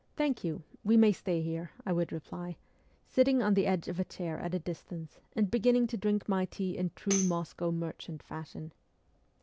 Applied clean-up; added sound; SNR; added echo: none; Tambourine; 10 dB; none.